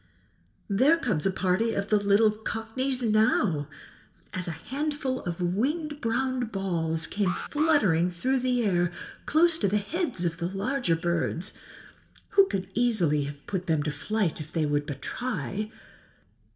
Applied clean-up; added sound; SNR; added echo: none; Alarm; 13 dB; reverberation time 0.7 s.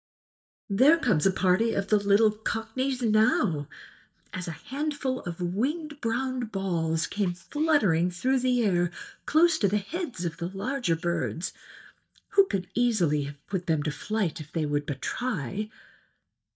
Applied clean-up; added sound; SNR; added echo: neural mask model DeepFilterNet 3.